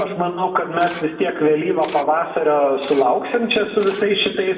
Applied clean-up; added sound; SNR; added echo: none; Camera; 19 dB; reverberation time 1.4 s.